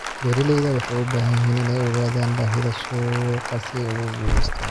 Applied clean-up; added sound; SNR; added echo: none; Growling / Hiss + Applause; 5 dB; none.